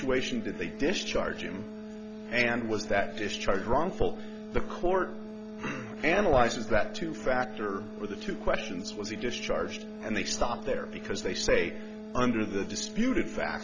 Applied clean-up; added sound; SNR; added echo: none; none; none; none.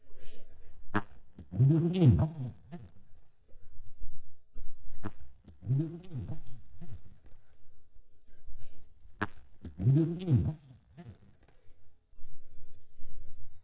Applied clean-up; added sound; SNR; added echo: neural mask model DeepFilterNet 3.